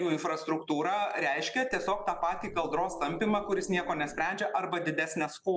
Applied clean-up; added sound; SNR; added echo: none; Growling; 14 dB; none.